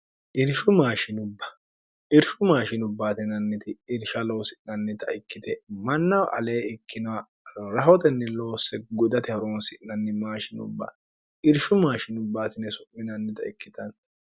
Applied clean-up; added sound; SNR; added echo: none; none; none; none.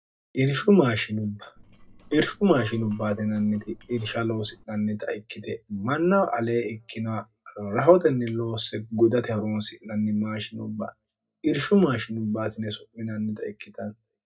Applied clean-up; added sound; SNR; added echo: neural separator model SepFormer DNS4.